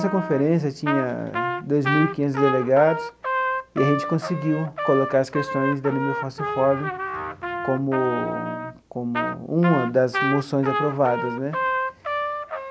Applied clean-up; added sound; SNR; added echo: none; Trumpet; 4 dB; none.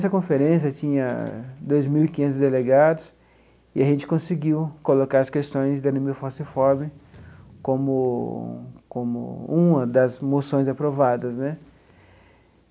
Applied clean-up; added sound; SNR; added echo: none; none; none; none.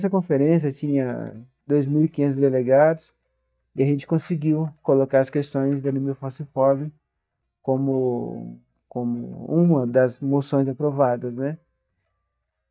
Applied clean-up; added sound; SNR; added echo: neural mask model DeepFilterNet 3.